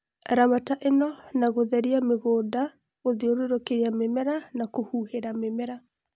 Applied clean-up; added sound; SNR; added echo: none; none; none; none.